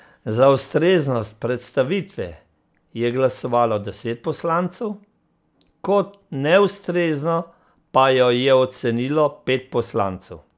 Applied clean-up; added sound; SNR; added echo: none; none; none; none.